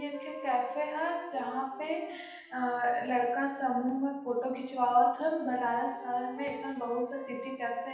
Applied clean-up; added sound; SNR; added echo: none; Wind instrument, woodwind instrument; 15 dB; reverberation time 0.9 s.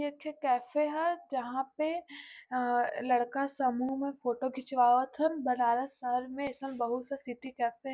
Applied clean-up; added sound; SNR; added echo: none; none; none; none.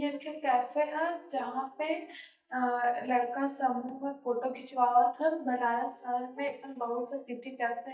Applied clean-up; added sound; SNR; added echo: neural mask model DeepFilterNet 3.